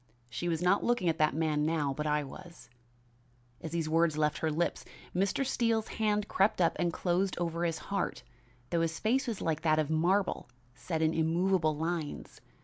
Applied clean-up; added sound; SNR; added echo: none; none; none; none.